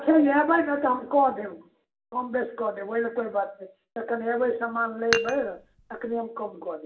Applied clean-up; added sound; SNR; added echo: none; Dishes, pots, and pans; 7 dB; reverberation time 0.2 s.